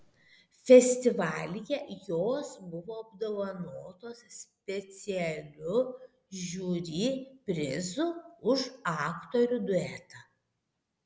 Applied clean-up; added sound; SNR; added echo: none; none; none; none.